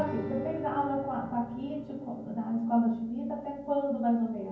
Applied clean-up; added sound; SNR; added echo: none; Guitar; 12 dB; reverberation time 0.9 s.